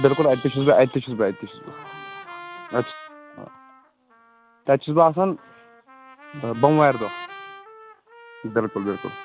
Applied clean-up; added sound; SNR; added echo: none; Trumpet; 18 dB; none.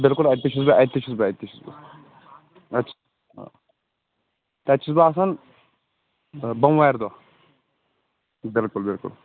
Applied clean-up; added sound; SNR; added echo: none; none; none; none.